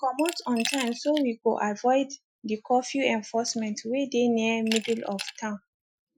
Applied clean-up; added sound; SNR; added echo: classical method Wiener filter.